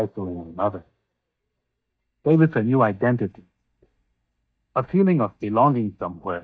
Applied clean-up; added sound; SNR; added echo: neural mask model DeepFilterNet 3.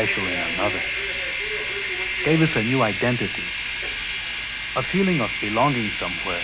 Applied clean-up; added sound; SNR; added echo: none; Train; 1 dB; none.